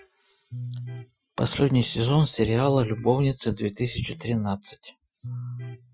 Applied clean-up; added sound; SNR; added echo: classical method Wiener filter.